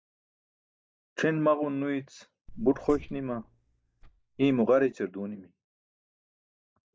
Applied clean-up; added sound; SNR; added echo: neural mask model DeepFilterNet 3.